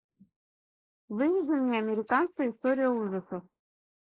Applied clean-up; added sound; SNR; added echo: neural mask model Resemble Enhance denoiser.